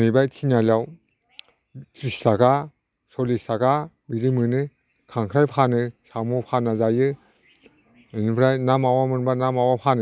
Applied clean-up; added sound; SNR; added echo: none; none; none; none.